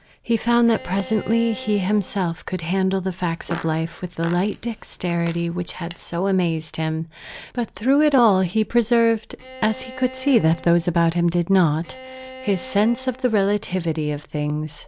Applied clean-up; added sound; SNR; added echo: none; Fart + Bowed string instrument; 18 dB; none.